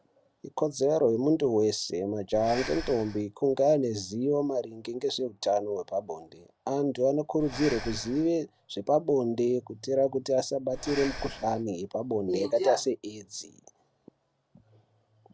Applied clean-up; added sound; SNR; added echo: none; Breathing; 14 dB; none.